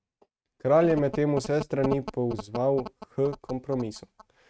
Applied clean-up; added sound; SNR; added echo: neural mask model RNNoise.